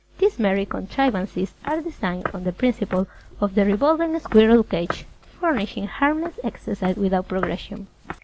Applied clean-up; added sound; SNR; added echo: none; Walk, footsteps; 15 dB; none.